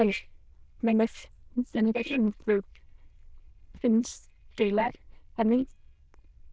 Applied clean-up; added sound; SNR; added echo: neural diffusion model UNIVERSE++.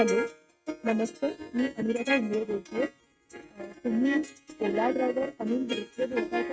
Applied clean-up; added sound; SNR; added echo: neural mask model RNNoise.